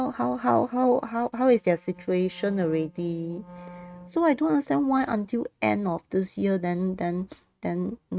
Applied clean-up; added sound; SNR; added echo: neural mask model RNNoise.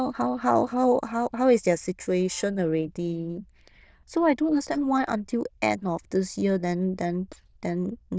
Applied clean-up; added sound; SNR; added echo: neural diffusion model UNIVERSE++.